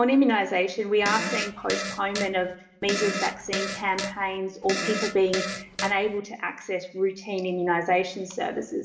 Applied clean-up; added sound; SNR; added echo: none; Fart; 5 dB; reverberation time 0.6 s.